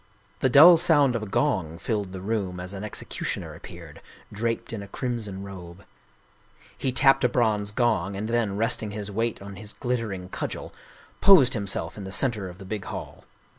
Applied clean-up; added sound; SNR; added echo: none; none; none; none.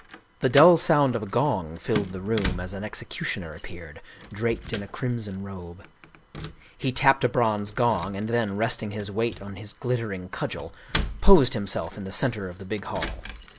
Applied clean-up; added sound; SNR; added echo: none; Keys jangling; 12 dB; none.